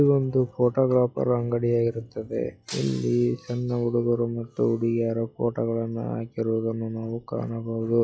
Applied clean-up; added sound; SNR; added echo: classical method log-MMSE.